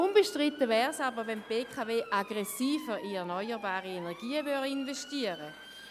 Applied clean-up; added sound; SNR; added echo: none; Motor vehicle (road) / Siren; 17 dB; none.